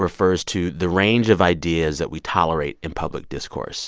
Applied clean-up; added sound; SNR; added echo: none; none; none; none.